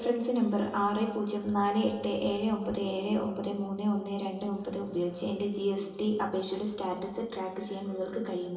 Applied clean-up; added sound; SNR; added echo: none; none; none; reverberation time 1.0 s.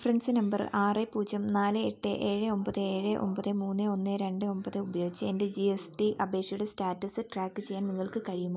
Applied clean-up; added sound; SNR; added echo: none; none; none; none.